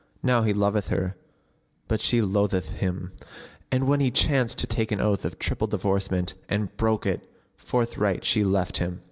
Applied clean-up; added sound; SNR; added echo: none; none; none; none.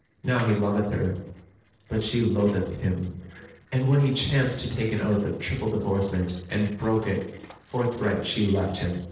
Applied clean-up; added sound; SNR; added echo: neural separator model SepFormer DNS4.